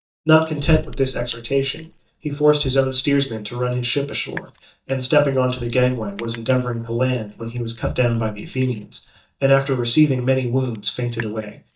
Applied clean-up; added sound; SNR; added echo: neural mask model DeepFilterNet 3.